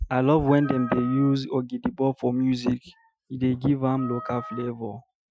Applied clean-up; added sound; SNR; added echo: classical method Wiener filter.